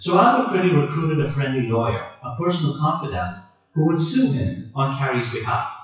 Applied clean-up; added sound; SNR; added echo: classical method WPE with log-MMSE.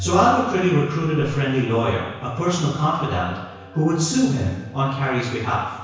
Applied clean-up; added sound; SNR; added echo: none; Organ; 18 dB; reverberation time 1.1 s.